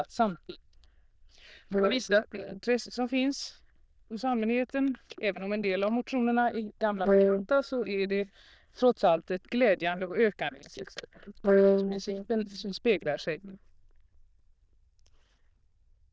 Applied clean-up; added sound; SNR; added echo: neural diffusion model UNIVERSE++.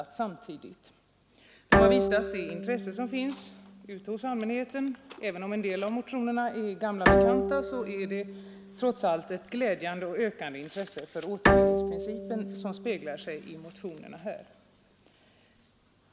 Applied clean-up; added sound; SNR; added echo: none; Bowed string instrument; -4 dB; none.